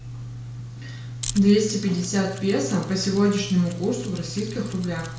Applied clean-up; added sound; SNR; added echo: none; Mechanisms; 17 dB; reverberation time 0.5 s.